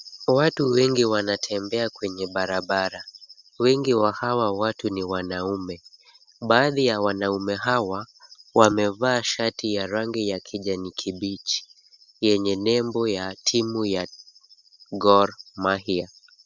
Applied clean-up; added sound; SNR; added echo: none; none; none; none.